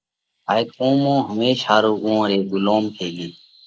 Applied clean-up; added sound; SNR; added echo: neural mask model Resemble Enhance denoiser.